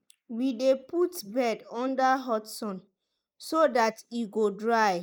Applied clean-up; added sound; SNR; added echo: neural mask model Resemble Enhance denoiser.